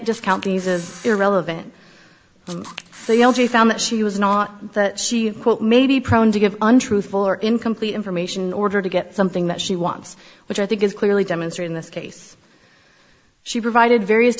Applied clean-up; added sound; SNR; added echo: none; Camera; 19 dB; none.